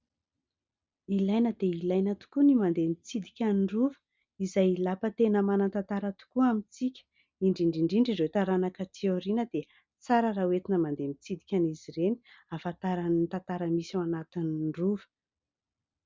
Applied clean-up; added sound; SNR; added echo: none; none; none; none.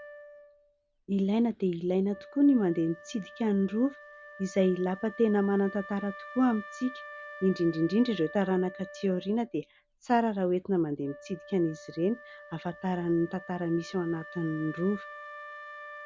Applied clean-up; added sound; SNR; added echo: none; Wind instrument, woodwind instrument; 17 dB; none.